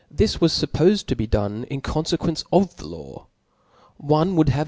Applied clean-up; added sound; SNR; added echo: none; none; none; none.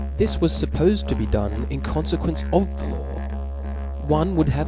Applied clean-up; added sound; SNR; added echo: none; Musical instrument; 3 dB; none.